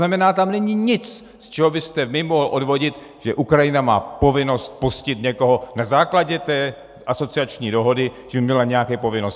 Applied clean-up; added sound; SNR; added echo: none; none; none; none.